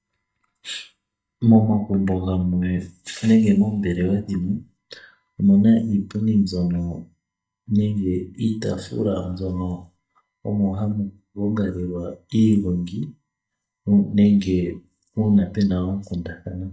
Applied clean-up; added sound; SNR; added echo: neural mask model DeepFilterNet 3.